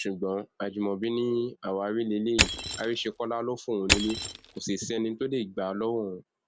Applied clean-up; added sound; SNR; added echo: none; Crushing; 1 dB; none.